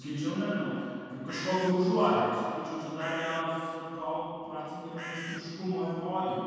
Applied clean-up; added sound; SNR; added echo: none; Bird; 9 dB; reverberation time 2.1 s.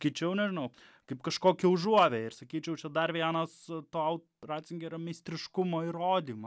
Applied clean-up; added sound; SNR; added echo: none; none; none; none.